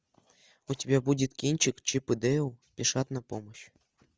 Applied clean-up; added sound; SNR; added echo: none; none; none; none.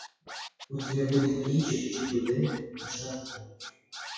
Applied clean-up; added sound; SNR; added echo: classical method WPE with log-MMSE.